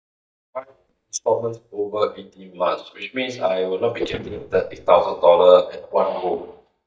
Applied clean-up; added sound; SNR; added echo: neural mask model DeepFilterNet 3.